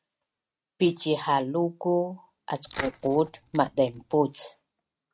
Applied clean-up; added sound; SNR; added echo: neural mask model RNNoise.